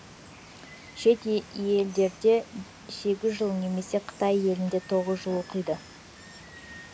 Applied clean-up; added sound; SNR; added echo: none; Water; 19 dB; none.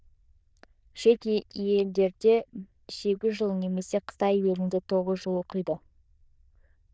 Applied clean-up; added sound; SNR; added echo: neural diffusion model UNIVERSE++.